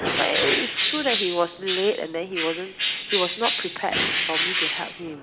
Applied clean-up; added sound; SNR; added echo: none; Bird; -1 dB; none.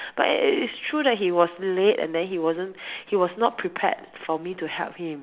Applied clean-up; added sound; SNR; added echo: none; none; none; none.